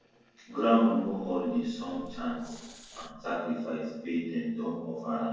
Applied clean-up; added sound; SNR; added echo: neural separator model SepFormer DNS4.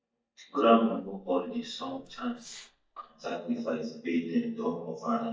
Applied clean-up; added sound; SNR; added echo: neural mask model DeepFilterNet 3.